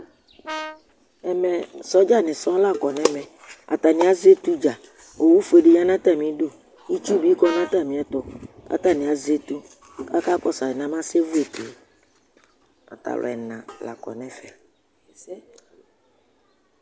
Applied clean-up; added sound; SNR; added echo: none; Brass instrument; 13 dB; none.